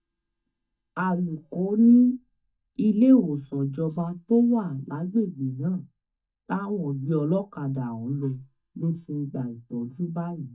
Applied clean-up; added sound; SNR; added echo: neural mask model DeepFilterNet 3.